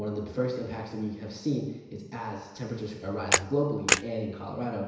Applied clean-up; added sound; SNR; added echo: none; Camera; -2 dB; reverberation time 1.0 s.